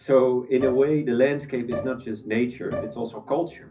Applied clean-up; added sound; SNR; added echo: none; Bowed string instrument; 13 dB; reverberation time 0.4 s.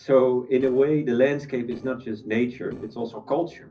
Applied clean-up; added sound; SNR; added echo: neural separator model SepFormer DNS4.